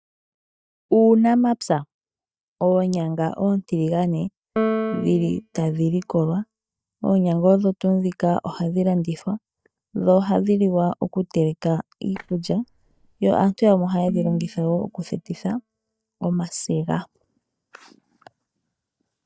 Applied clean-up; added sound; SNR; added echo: neural mask model DeepFilterNet 3.